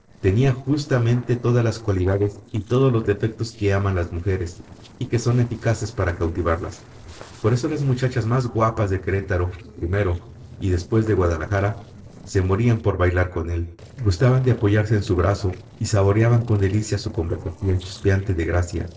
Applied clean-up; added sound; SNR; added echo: neural separator model SepFormer DNS4.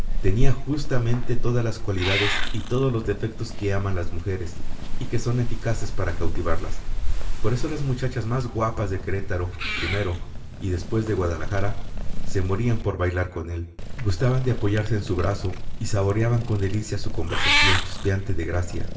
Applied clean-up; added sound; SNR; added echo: none; Meow / Purr; -3 dB; reverberation time 0.8 s.